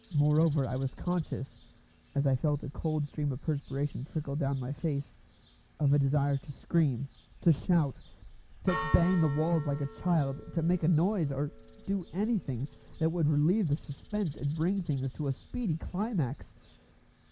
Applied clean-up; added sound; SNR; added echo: none; Church bell; 19 dB; none.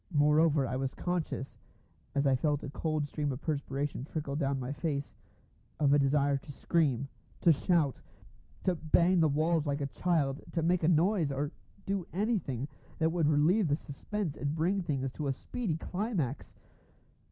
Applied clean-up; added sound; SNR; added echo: none; none; none; none.